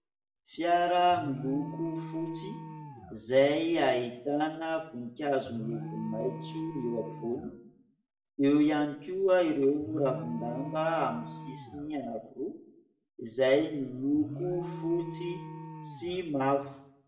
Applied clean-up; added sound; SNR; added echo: none; Alarm; 14 dB; reverberation time 0.6 s.